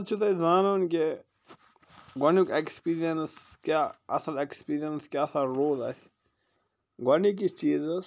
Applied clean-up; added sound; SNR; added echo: none; none; none; none.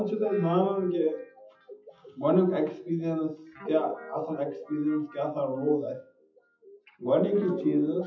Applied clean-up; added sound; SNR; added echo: classical method WPE with log-MMSE.